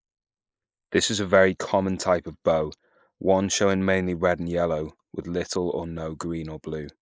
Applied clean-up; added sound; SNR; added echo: neural mask model Resemble Enhance denoiser.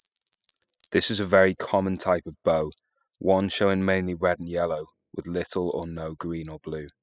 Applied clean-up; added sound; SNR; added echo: classical method spectral subtraction.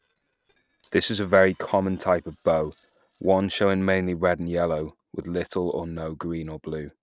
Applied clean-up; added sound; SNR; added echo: neural separator model SepFormer DNS4.